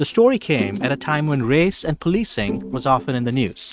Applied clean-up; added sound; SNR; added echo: neural mask model RNNoise.